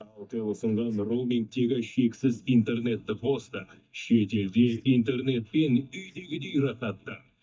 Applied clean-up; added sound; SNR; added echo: neural mask model DeepFilterNet 3.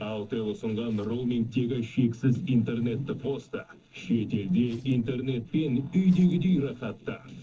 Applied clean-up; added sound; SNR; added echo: neural separator model SepFormer DNS4.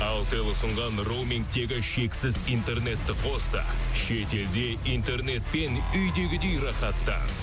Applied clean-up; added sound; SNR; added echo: none; none; none; none.